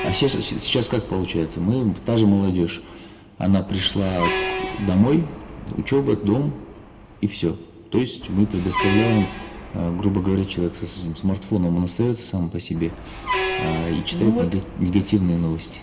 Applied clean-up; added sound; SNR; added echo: none; Truck; 10 dB; reverberation time 0.2 s.